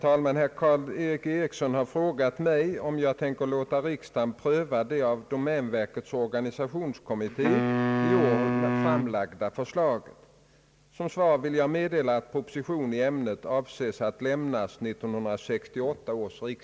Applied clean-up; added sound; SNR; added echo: none; Wind instrument, woodwind instrument; 0 dB; none.